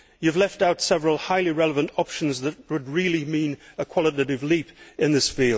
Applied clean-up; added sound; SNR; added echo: none; none; none; none.